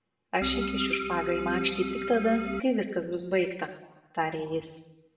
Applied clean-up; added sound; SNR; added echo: none; Organ; 2 dB; reverberation time 1.0 s.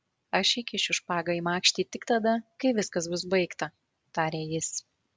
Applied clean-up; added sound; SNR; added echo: none; none; none; none.